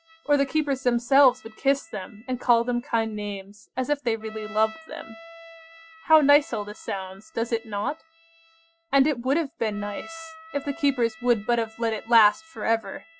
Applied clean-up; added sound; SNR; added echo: classical method log-MMSE.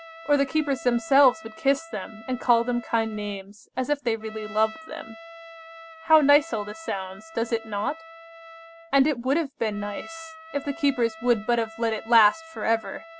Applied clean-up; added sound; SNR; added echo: none; Trumpet; 18 dB; none.